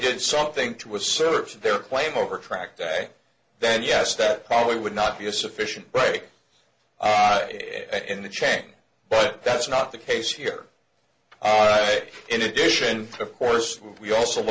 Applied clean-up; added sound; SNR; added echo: none; none; none; none.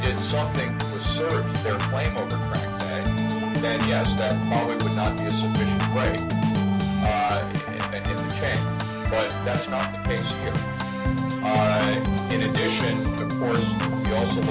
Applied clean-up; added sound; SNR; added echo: none; Organ; -4 dB; none.